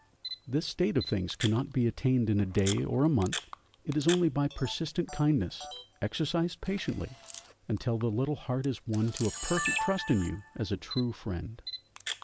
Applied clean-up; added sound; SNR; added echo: none; Camera; 11 dB; none.